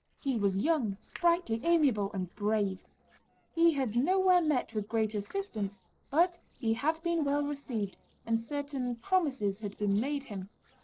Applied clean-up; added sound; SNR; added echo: neural separator model SepFormer DNS4.